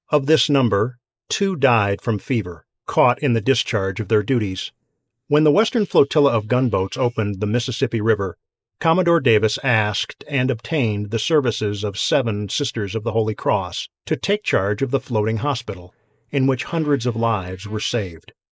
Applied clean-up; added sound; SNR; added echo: neural mask model Resemble Enhance denoiser.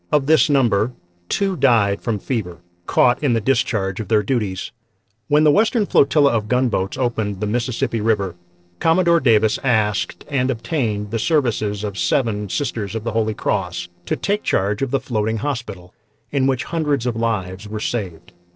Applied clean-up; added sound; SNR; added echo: neural separator model SepFormer DNS4.